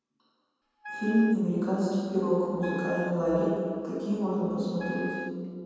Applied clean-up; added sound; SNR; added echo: none; Wind instrument, woodwind instrument; 13 dB; reverberation time 2.0 s.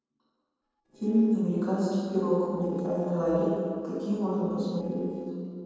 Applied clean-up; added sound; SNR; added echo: neural separator model SepFormer DNS4.